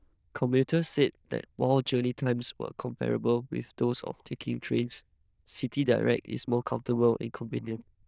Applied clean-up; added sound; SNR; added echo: neural diffusion model UNIVERSE++.